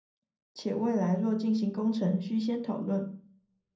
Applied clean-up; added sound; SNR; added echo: none; none; none; reverberation time 0.5 s.